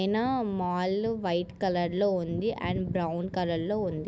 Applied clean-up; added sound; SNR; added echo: none; none; none; none.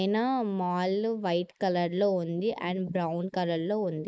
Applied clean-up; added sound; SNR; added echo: neural mask model Resemble Enhance denoiser.